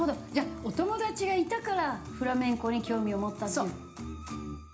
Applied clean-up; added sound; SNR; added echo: none; Plucked string instrument; 18 dB; reverberation time 0.4 s.